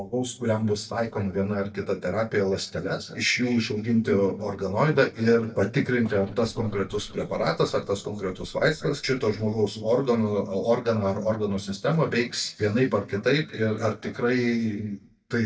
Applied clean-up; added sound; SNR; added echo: neural mask model DeepFilterNet 3.